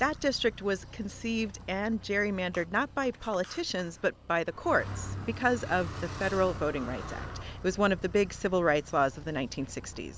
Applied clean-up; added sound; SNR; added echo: none; Car; 12 dB; none.